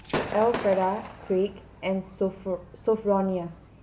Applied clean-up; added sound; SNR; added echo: none; Gunshot, gunfire / Fireworks; 10 dB; none.